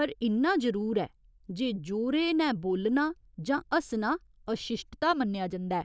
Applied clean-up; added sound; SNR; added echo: none; none; none; none.